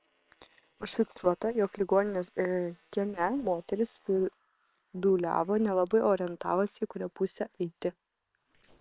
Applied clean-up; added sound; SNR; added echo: neural separator model SepFormer WHAM!.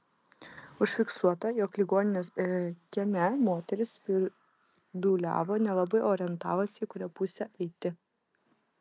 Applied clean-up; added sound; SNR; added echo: none; none; none; none.